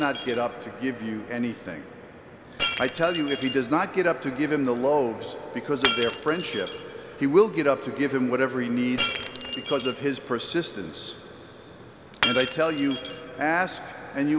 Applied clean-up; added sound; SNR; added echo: none; Shatter; 4 dB; none.